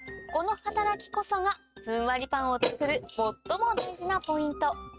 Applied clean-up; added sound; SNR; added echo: neural mask model RNNoise.